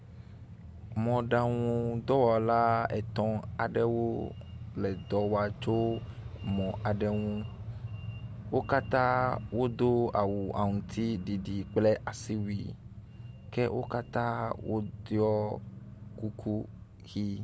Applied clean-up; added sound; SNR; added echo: none; none; none; none.